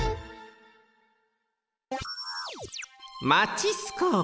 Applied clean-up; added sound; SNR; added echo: none; none; none; none.